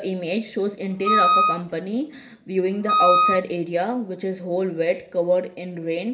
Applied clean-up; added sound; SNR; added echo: none; Wind instrument, woodwind instrument; -4 dB; reverberation time 1.1 s.